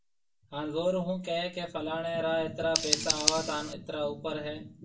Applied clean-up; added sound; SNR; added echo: none; Scissors; 4 dB; reverberation time 0.3 s.